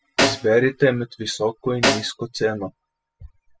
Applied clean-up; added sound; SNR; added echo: classical method spectral subtraction.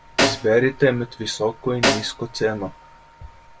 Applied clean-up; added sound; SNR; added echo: none; Snare drum; 3 dB; none.